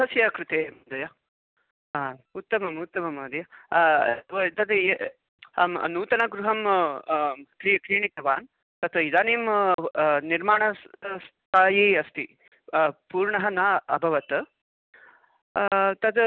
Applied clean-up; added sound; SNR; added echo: none; none; none; none.